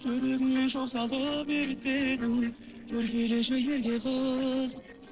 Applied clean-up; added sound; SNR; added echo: neural separator model SepFormer DNS4.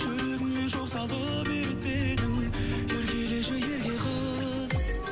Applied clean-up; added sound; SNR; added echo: none; Squeak; 6 dB; none.